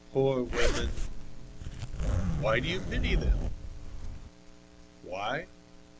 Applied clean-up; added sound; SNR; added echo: none; Zipper (clothing); -5 dB; none.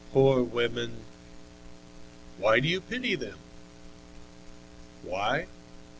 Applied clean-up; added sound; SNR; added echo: none; none; none; none.